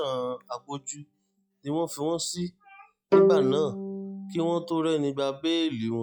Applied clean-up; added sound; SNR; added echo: classical method log-MMSE.